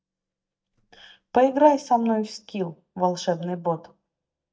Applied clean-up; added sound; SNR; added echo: neural mask model DeepFilterNet 3.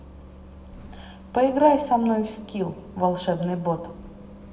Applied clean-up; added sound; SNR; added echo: none; Bus; 18 dB; reverberation time 1.3 s.